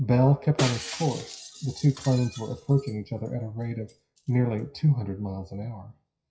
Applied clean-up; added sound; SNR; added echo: classical method WPE with log-MMSE.